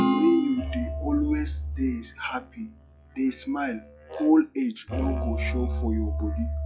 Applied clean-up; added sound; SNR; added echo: classical method log-MMSE.